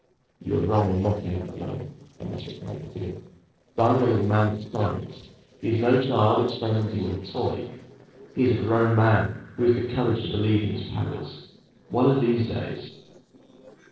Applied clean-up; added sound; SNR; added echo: neural separator model SepFormer DNS4.